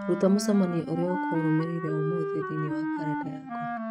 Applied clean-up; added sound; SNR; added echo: neural mask model RNNoise.